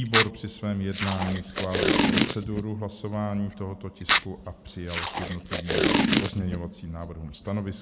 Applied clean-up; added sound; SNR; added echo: none; Packing tape, duct tape; -3 dB; none.